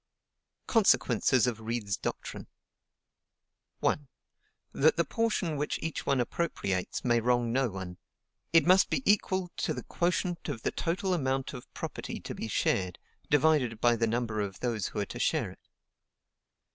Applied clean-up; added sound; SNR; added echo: none; none; none; none.